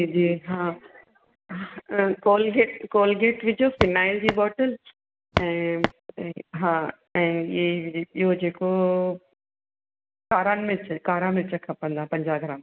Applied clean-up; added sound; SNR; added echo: none; Walk, footsteps; 2 dB; none.